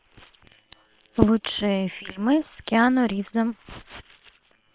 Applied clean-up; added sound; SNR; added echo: neural separator model SepFormer WHAM!.